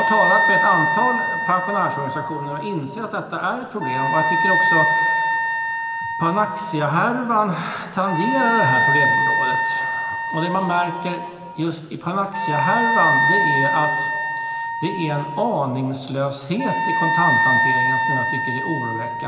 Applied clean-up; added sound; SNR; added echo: none; Wind instrument, woodwind instrument; -2 dB; reverberation time 2.0 s.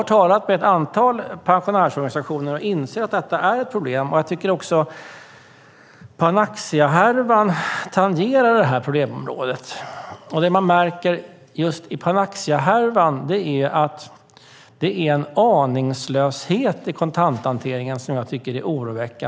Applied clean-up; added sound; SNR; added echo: none; none; none; none.